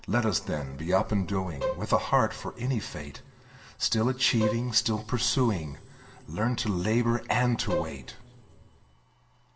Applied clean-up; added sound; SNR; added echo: none; Bowed string instrument; 8 dB; reverberation time 2.0 s.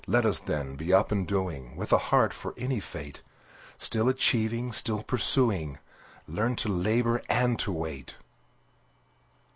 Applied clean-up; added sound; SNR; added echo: none; none; none; none.